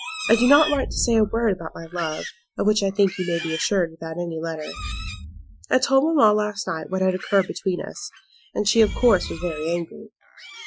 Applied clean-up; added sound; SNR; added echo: classical method Wiener filter.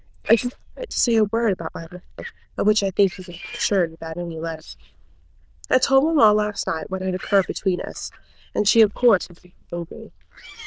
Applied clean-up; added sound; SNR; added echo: neural diffusion model UNIVERSE++.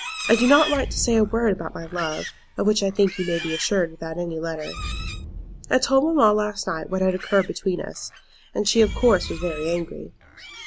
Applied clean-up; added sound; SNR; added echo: none; Livestock, farm animals, working animals + Explosion; 11 dB; none.